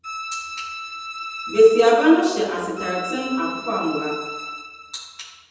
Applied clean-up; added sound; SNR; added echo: none; Bowed string instrument; 12 dB; reverberation time 1.1 s.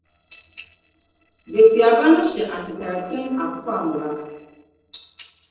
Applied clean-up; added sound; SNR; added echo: neural separator model SepFormer DNS4.